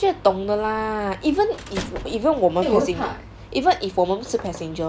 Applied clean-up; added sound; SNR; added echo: none; Knock + Squeak / Slam / Human group actions; 18 dB; none.